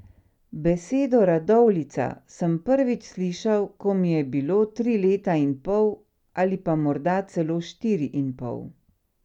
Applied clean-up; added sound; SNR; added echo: none; none; none; none.